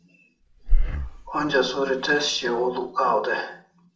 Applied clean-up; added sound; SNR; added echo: none; Breathing; -1 dB; reverberation time 0.4 s.